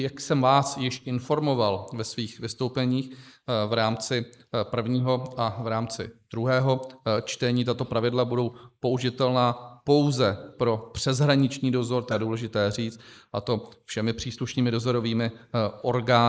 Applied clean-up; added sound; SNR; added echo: neural mask model Resemble Enhance denoiser.